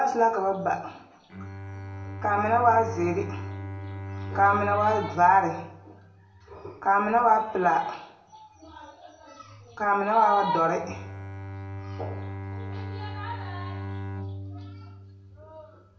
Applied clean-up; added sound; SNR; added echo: none; Bowed string instrument; 11 dB; reverberation time 0.5 s.